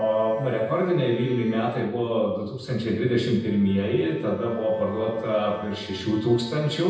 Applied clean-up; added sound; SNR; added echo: none; Bowed string instrument; 20 dB; reverberation time 0.9 s.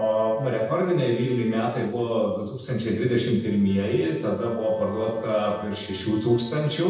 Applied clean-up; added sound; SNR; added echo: neural separator model SepFormer DNS4.